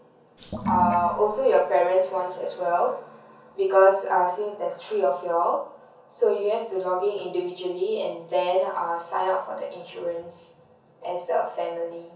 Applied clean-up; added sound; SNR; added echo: none; Sink (filling or washing) / Water; 7 dB; reverberation time 0.6 s.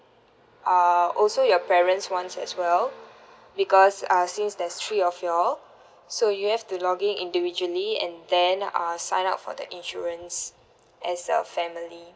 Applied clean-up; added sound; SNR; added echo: none; none; none; none.